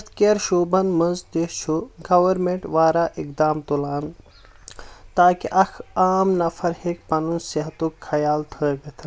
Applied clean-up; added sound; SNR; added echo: none; none; none; none.